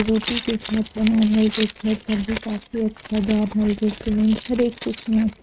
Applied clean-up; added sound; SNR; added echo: neural mask model RNNoise.